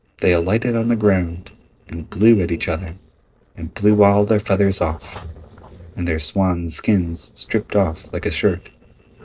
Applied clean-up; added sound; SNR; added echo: neural separator model SepFormer DNS4.